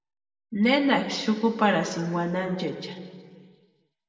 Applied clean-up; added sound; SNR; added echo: none; none; none; reverberation time 1.7 s.